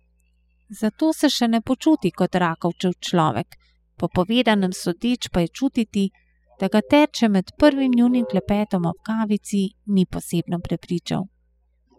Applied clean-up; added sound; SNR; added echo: classical method spectral subtraction.